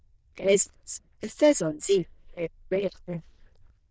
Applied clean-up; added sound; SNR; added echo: neural diffusion model UNIVERSE++.